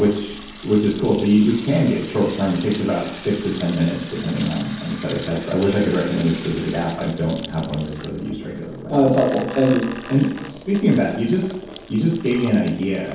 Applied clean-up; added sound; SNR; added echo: none; Sink (filling or washing) / Water tap, faucet; 16 dB; reverberation time 0.9 s.